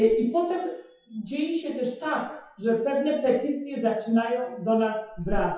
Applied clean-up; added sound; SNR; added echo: classical method WPE with log-MMSE.